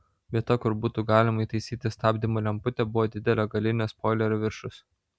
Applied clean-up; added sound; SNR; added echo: none; none; none; none.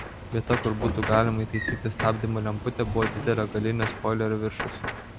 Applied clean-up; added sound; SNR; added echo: none; Gunshot, gunfire + Sliding door / Train; 6 dB; none.